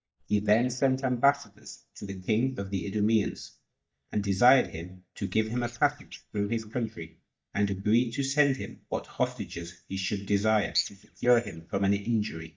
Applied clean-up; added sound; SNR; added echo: neural mask model DeepFilterNet 3.